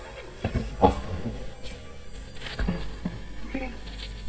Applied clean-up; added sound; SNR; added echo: neural mask model DeepFilterNet 3.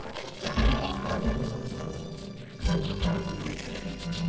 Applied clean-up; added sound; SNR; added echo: neural separator model SepFormer DNS4.